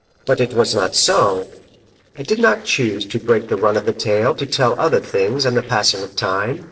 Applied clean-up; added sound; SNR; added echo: neural separator model SepFormer DNS4.